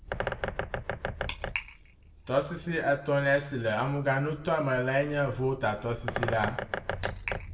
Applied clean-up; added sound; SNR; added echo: none; Bird; 7 dB; reverberation time 0.6 s.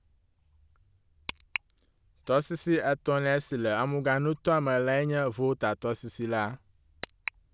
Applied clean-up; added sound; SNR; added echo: none; none; none; none.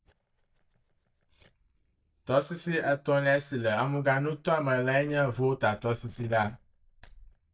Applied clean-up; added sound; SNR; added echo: neural mask model DeepFilterNet 3.